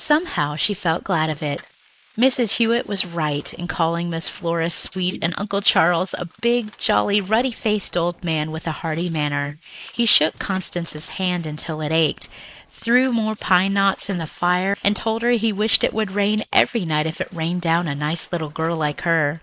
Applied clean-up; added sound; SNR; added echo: neural mask model Resemble Enhance denoiser.